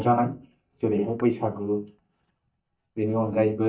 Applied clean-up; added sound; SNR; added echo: neural mask model DeepFilterNet 3.